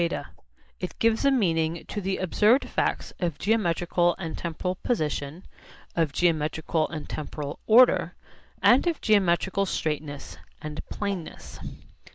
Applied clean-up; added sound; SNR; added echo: neural mask model DeepFilterNet 3.